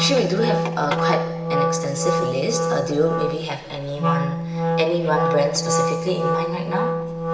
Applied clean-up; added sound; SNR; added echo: none; Wind instrument, woodwind instrument; -1 dB; reverberation time 1.2 s.